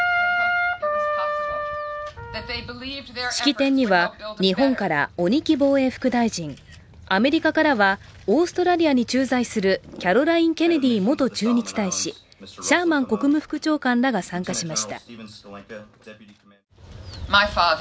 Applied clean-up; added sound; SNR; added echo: none; none; none; none.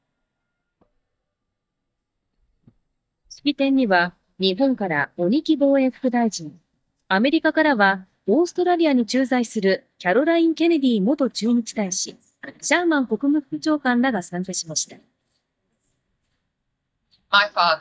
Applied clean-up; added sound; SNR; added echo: neural mask model DeepFilterNet 3.